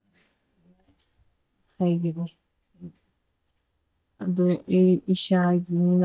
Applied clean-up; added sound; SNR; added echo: neural mask model DeepFilterNet 3.